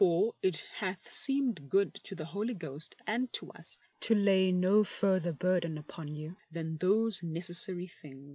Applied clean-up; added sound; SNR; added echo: none; none; none; none.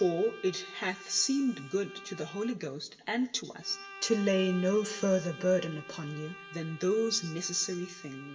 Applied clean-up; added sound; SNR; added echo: none; Bowed string instrument; 16 dB; reverberation time 0.7 s.